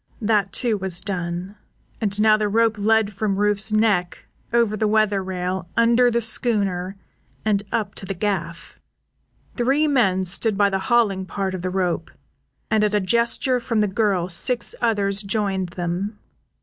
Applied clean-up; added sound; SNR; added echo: none; none; none; none.